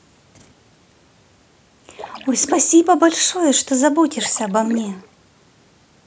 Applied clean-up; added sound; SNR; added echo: none; Splash, splatter; 16 dB; none.